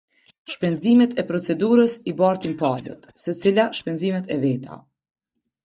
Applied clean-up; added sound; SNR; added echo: neural mask model DeepFilterNet 3.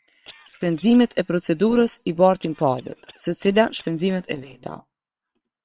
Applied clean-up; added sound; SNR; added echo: neural separator model SepFormer WHAM!.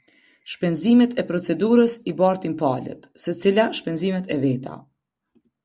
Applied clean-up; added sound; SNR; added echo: none; none; none; none.